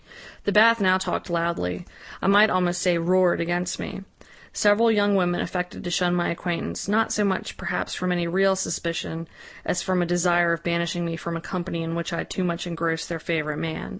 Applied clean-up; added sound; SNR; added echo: none; none; none; none.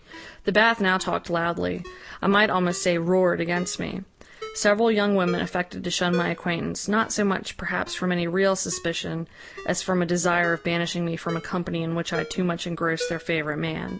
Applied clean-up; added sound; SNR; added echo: none; Ringtone; 17 dB; none.